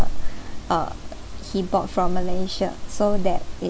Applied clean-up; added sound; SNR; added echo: none; none; none; none.